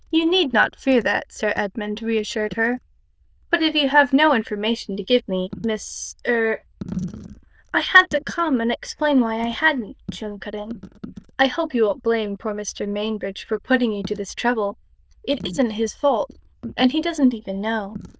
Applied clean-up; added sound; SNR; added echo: neural diffusion model UNIVERSE++.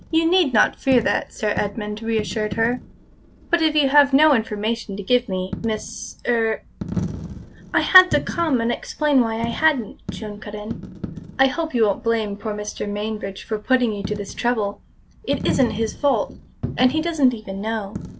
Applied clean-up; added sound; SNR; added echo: none; Coin (dropping); 12 dB; none.